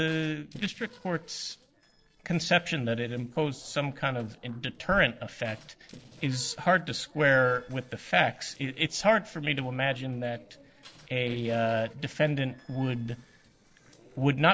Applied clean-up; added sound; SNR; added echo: neural separator model SepFormer DNS4.